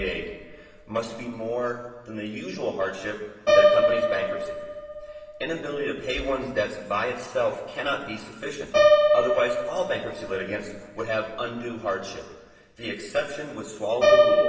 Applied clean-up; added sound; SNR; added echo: none; Piano; -4 dB; reverberation time 1.4 s.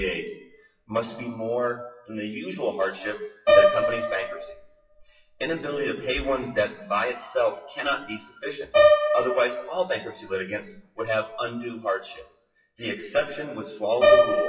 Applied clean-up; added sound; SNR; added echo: classical method WPE with log-MMSE.